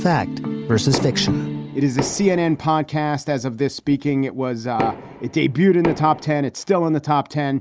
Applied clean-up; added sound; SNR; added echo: none; Knock; 10 dB; none.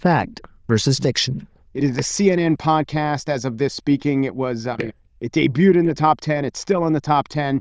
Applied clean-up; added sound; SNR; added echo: neural diffusion model UNIVERSE++.